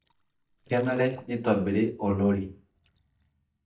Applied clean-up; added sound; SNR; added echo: neural mask model DeepFilterNet 3.